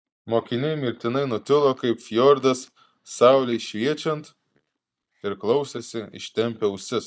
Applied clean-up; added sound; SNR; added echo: neural mask model DeepFilterNet 3.